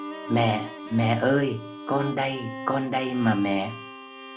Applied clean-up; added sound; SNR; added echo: none; Bowed string instrument; 11 dB; none.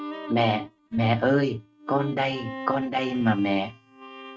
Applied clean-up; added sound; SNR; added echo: neural mask model RNNoise.